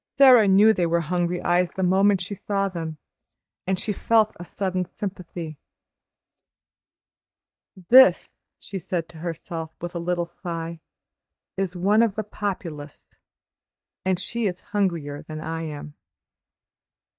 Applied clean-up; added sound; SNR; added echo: neural mask model DeepFilterNet 3.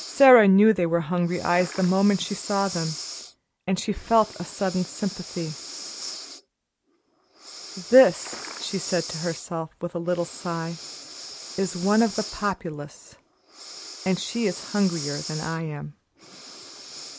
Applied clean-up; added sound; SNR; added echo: none; Breathing + Liquid; 14 dB; none.